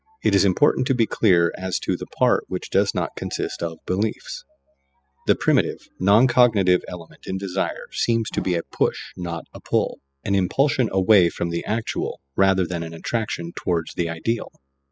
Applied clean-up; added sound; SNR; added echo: classical method spectral subtraction.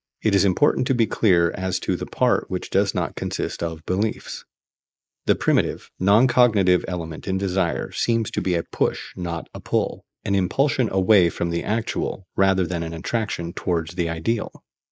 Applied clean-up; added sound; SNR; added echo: neural mask model Resemble Enhance denoiser.